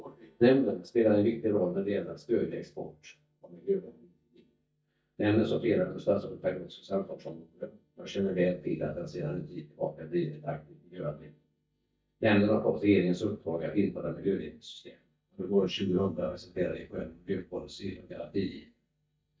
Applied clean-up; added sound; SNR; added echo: neural mask model DeepFilterNet 3.